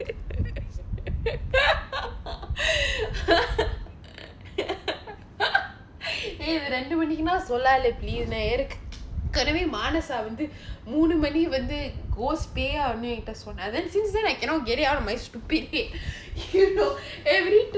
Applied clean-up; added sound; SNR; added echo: none; none; none; none.